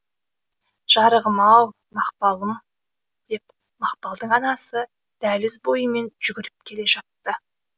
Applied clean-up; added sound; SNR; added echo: none; none; none; none.